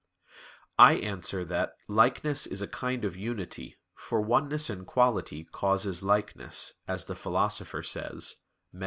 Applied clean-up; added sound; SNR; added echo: none; none; none; none.